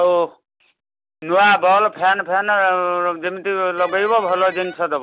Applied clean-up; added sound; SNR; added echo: none; Electric guitar; 17 dB; none.